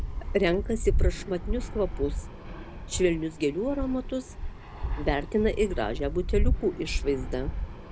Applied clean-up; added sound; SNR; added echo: none; Fixed-wing aircraft, airplane; 1 dB; none.